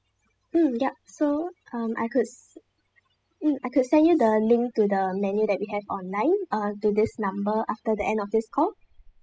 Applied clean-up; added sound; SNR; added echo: classical method spectral subtraction.